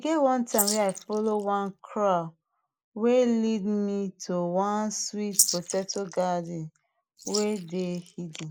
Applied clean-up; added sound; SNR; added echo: neural mask model Resemble Enhance denoiser.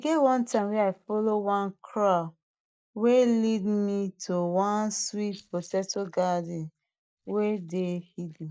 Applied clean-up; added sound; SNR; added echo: neural mask model DeepFilterNet 3.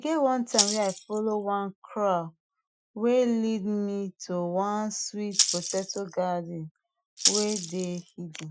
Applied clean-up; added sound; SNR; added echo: classical method Wiener filter.